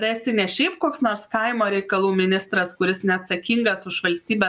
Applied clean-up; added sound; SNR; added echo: none; none; none; none.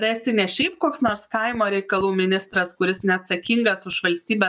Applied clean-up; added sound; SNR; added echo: neural mask model DeepFilterNet 3.